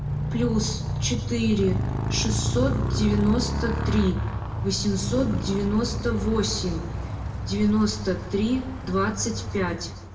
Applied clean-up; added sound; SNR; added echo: none; Motorcycle; 2 dB; reverberation time 0.7 s.